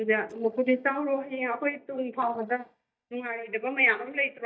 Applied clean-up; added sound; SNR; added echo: neural mask model DeepFilterNet 3.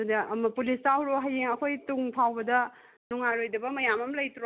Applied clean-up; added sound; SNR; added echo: none; none; none; none.